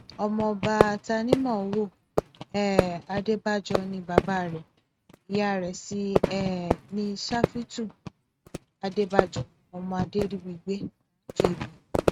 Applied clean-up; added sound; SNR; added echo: neural mask model RNNoise.